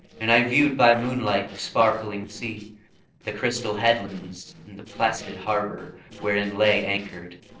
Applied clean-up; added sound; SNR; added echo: neural separator model SepFormer DNS4.